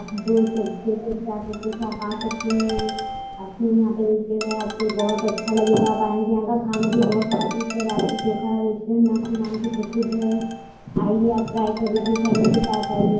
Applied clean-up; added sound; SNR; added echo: none; Ringtone; 12 dB; reverberation time 0.9 s.